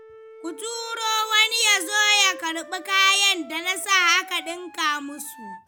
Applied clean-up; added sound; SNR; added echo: none; Wind instrument, woodwind instrument; 20 dB; none.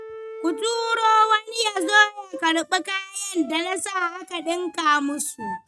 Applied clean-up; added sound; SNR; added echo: neural mask model RNNoise.